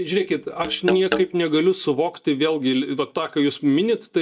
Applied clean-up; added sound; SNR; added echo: neural mask model DeepFilterNet 3.